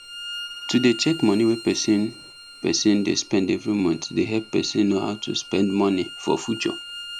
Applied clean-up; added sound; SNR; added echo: none; Bowed string instrument; 15 dB; none.